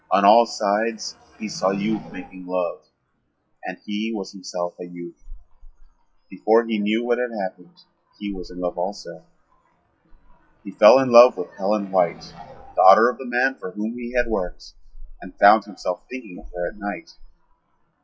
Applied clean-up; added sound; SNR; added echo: classical method WPE with log-MMSE.